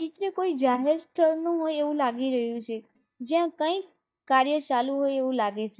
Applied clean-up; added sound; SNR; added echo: neural mask model DeepFilterNet 3.